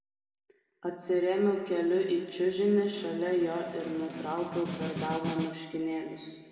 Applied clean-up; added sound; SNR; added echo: none; Snare drum; 10 dB; reverberation time 1.9 s.